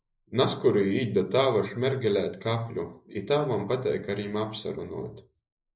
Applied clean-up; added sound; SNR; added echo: neural mask model Resemble Enhance denoiser.